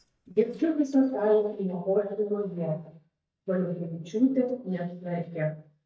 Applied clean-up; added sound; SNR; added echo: neural mask model DeepFilterNet 3.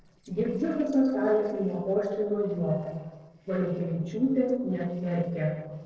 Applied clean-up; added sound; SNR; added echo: neural separator model SepFormer DNS4.